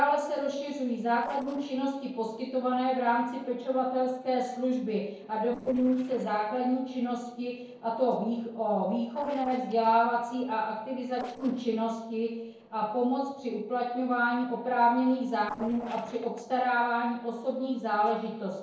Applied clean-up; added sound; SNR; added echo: neural separator model SepFormer DNS4.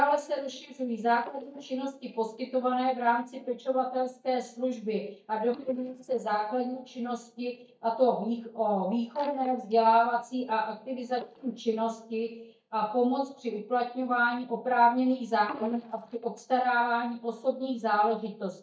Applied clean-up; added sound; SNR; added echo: neural mask model DeepFilterNet 3.